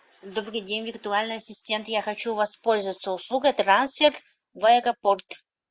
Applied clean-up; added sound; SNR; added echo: none; none; none; none.